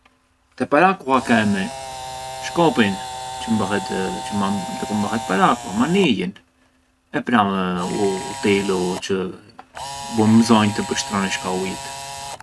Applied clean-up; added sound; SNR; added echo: none; Camera; 11 dB; none.